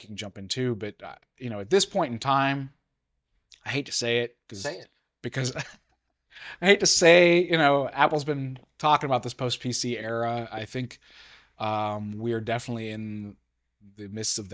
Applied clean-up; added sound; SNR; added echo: neural mask model DeepFilterNet 3.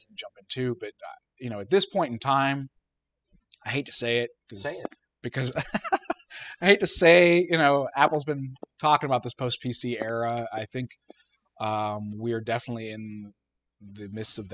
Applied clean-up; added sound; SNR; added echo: classical method spectral subtraction.